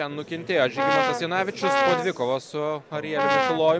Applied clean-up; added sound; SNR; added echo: none; Brass instrument; -1 dB; none.